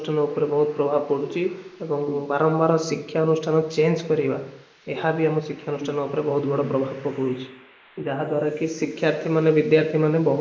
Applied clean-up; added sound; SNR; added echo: neural mask model Resemble Enhance denoiser.